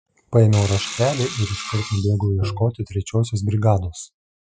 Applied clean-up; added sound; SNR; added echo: classical method Wiener filter.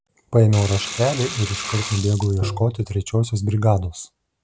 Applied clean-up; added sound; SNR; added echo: none; Sink (filling or washing) / Water + Tap; 10 dB; none.